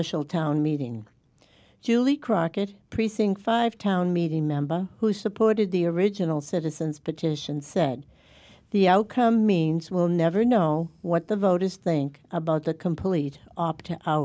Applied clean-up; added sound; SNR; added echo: none; none; none; none.